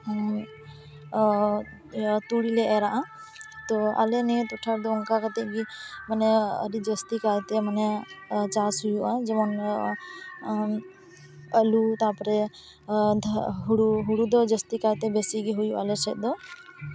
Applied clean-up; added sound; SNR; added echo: none; none; none; none.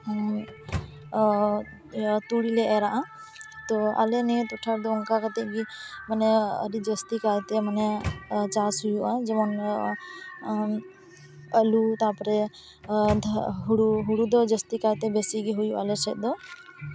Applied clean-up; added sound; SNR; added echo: none; Microwave oven; 10 dB; none.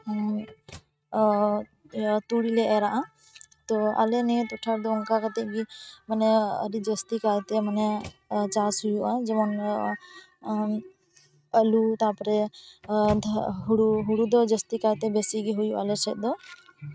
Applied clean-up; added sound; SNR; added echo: neural mask model RNNoise.